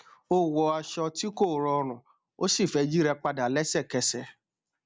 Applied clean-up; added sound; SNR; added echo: none; none; none; none.